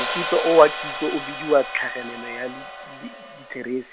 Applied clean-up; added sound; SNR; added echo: none; Hi-hat; 9 dB; none.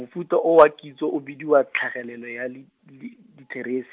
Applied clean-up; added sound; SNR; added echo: none; none; none; none.